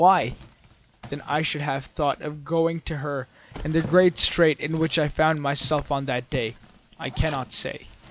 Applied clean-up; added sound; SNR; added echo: none; Zipper (clothing); 19 dB; none.